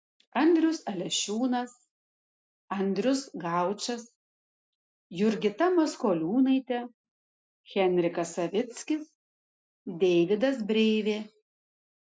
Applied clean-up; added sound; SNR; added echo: none; none; none; none.